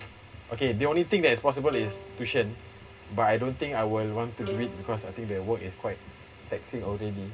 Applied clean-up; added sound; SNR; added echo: none; Bowed string instrument; 14 dB; reverberation time 0.2 s.